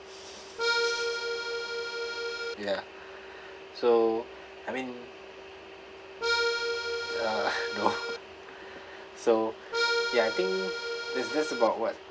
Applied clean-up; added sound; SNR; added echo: none; Accordion; -2 dB; none.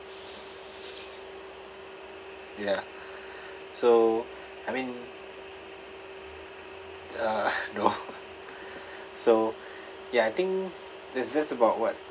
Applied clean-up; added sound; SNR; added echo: none; none; none; none.